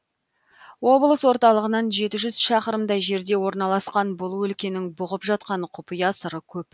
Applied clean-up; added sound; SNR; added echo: none; none; none; none.